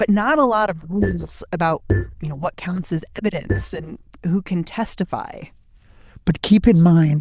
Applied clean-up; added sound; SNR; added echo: neural diffusion model UNIVERSE++.